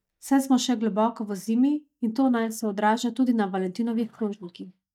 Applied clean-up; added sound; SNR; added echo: neural mask model DeepFilterNet 3.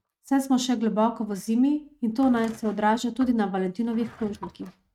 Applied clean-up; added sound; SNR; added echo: neural mask model RNNoise.